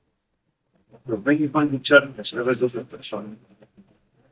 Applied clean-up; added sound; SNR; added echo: neural mask model DeepFilterNet 3.